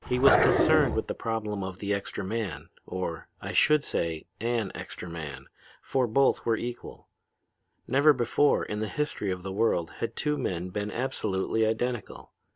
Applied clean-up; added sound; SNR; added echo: none; Growling; -3 dB; none.